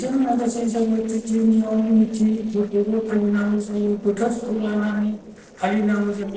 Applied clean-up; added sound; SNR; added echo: neural separator model SepFormer DNS4.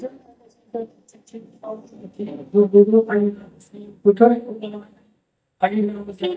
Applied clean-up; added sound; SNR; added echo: neural mask model DeepFilterNet 3.